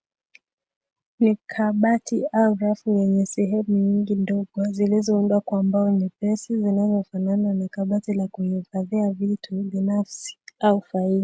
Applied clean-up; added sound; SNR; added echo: none; none; none; none.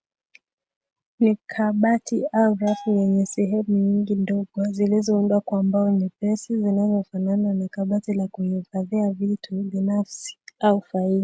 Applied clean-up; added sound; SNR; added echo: none; Bell; 20 dB; none.